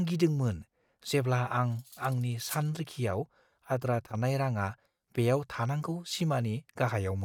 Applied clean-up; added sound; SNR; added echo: neural mask model RNNoise.